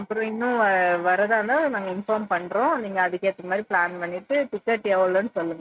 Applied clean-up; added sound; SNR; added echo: neural mask model RNNoise.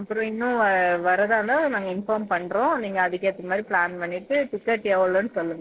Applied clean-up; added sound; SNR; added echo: neural separator model SepFormer DNS4.